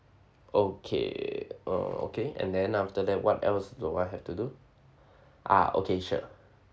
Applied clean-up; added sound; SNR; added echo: none; none; none; none.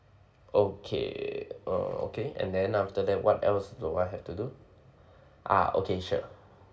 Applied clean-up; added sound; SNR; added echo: none; none; none; reverberation time 1.6 s.